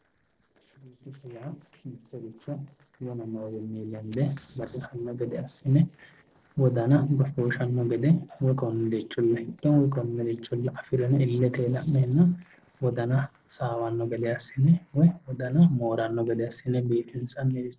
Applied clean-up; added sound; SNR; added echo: neural separator model SepFormer DNS4.